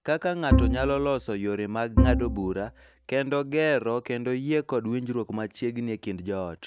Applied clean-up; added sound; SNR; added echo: none; Bowed string instrument; -2 dB; none.